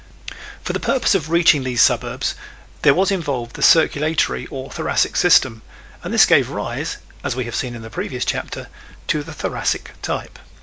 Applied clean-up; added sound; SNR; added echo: none; none; none; none.